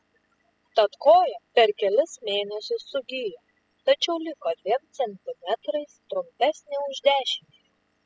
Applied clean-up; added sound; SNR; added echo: classical method spectral subtraction.